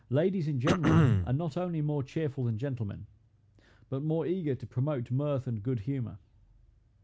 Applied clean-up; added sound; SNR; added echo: none; Cough; -3 dB; none.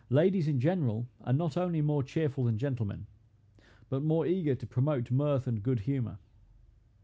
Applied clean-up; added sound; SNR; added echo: none; none; none; none.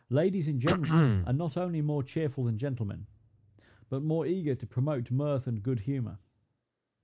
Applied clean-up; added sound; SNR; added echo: neural mask model Resemble Enhance denoiser.